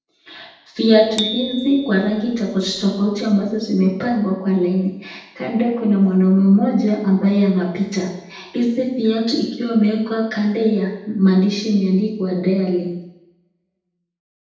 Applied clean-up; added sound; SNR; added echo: none; Bicycle bell; 15 dB; reverberation time 0.8 s.